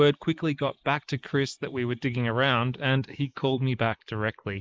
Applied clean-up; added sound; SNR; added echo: neural mask model Resemble Enhance denoiser.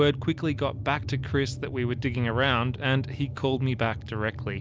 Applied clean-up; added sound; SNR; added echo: none; none; none; none.